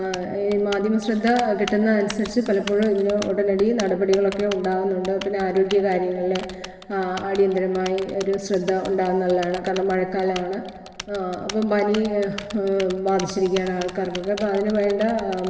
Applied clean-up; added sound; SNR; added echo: none; Typing; 17 dB; reverberation time 2.1 s.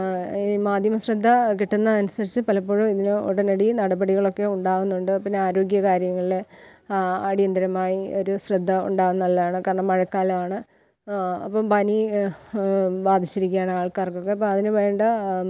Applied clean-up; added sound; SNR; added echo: none; none; none; none.